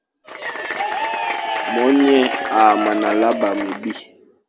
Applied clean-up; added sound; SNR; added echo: none; Applause / Crowd / Cheering; 4 dB; none.